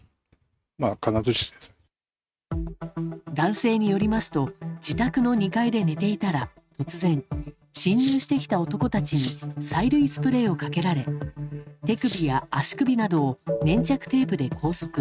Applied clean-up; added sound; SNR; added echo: neural mask model RNNoise.